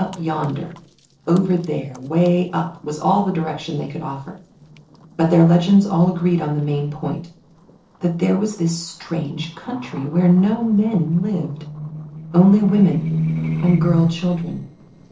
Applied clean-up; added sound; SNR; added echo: neural separator model SepFormer DNS4.